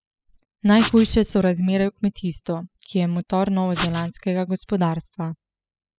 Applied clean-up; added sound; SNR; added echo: classical method spectral subtraction.